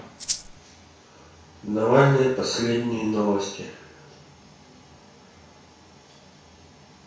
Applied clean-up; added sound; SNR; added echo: none; Rattle (instrument); 5 dB; reverberation time 0.6 s.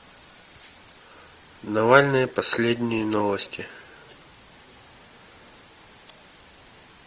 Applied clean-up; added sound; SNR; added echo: none; none; none; none.